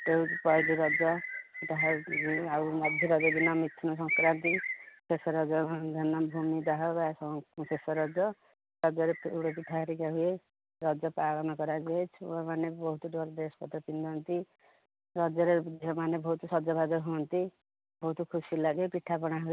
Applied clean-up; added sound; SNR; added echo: none; none; none; none.